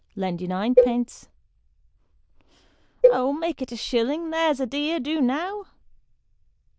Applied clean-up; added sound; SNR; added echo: neural diffusion model UNIVERSE++.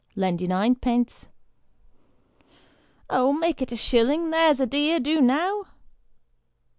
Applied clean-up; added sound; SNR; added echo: none; none; none; none.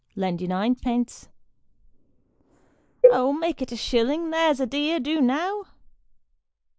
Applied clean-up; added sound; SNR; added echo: neural mask model Resemble Enhance denoiser.